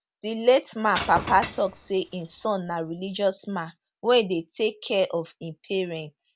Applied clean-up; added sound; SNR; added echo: none; Shatter / Crushing; 11 dB; none.